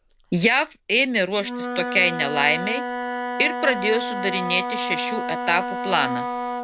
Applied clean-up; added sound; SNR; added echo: none; Wind instrument, woodwind instrument; 5 dB; none.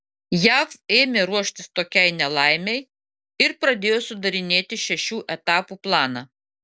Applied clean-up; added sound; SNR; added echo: none; none; none; none.